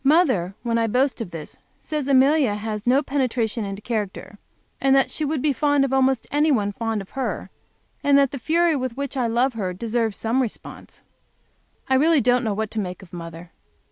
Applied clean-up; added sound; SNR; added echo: none; none; none; none.